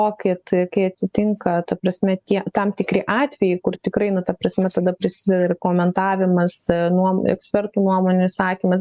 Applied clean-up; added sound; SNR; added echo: none; none; none; none.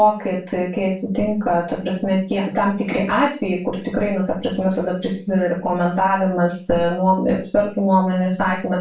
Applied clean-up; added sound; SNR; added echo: none; none; none; reverberation time 0.3 s.